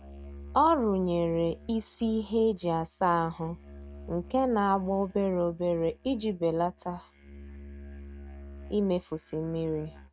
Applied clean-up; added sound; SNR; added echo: neural mask model RNNoise.